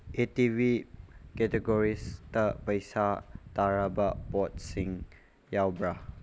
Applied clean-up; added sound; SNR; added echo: none; none; none; none.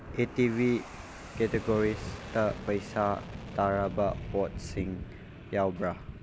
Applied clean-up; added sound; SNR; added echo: none; Fixed-wing aircraft, airplane; 13 dB; none.